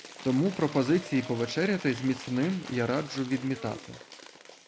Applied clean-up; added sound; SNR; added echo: none; Applause / Crowd / Cheering; 15 dB; none.